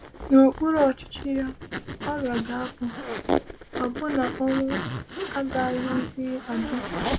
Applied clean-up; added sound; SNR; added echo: none; Zipper (clothing); 6 dB; none.